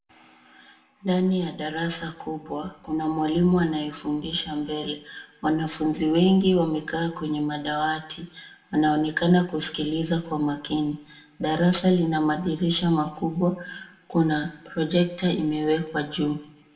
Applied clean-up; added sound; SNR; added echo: none; none; none; reverberation time 0.6 s.